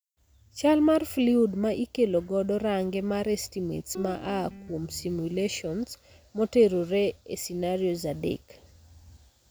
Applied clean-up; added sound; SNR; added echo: none; Guitar; 16 dB; none.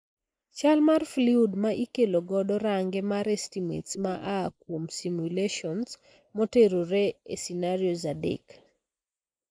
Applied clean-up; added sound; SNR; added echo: neural mask model Resemble Enhance denoiser.